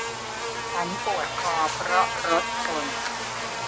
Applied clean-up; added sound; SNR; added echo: none; Buzz; 0 dB; none.